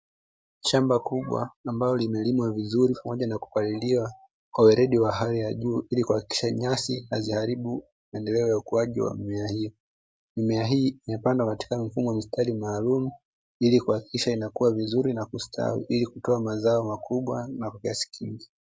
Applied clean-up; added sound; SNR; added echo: none; none; none; none.